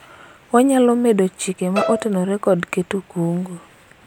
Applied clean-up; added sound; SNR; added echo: none; Bowed string instrument; 7 dB; none.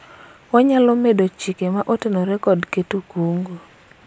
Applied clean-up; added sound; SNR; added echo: none; none; none; none.